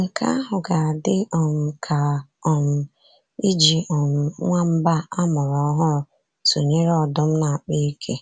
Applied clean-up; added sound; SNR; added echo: none; none; none; none.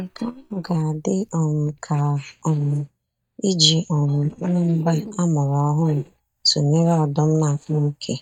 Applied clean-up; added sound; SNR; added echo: neural mask model DeepFilterNet 3.